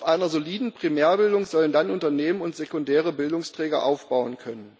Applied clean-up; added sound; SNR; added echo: none; none; none; none.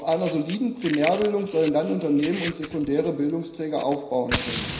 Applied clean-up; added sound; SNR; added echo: none; Fire; 7 dB; reverberation time 0.9 s.